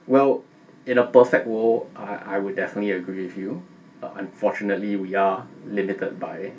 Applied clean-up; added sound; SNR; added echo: none; none; none; reverberation time 0.2 s.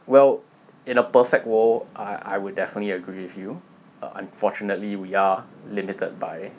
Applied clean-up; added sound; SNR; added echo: none; none; none; none.